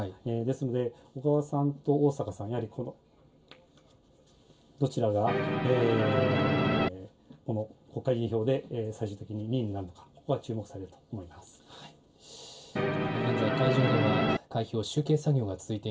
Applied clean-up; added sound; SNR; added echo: none; Musical instrument; -4 dB; reverberation time 0.2 s.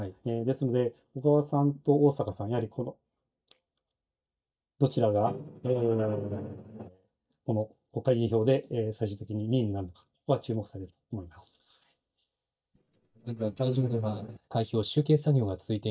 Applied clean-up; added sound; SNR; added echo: neural mask model DeepFilterNet 3.